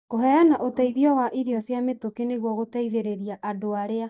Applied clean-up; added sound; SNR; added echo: neural mask model DeepFilterNet 3.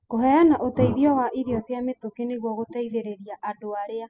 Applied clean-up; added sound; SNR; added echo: classical method spectral subtraction.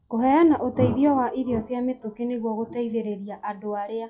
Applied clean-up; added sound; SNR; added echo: classical method log-MMSE.